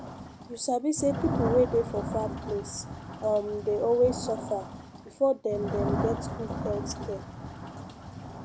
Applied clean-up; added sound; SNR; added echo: none; Thunder / Rain; 5 dB; none.